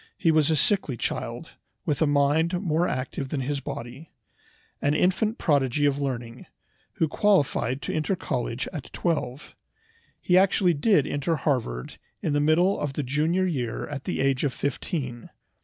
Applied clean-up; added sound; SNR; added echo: none; none; none; none.